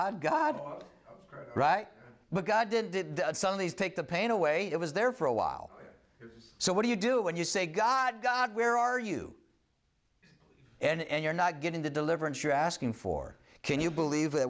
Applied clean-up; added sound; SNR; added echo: none; none; none; none.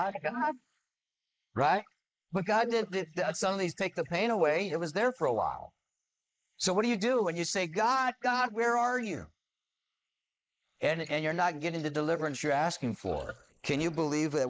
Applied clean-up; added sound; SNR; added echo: neural mask model Resemble Enhance denoiser.